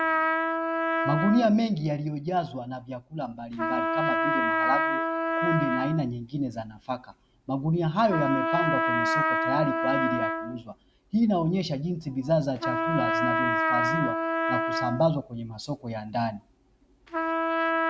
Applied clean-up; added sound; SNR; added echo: none; Trumpet; 0 dB; none.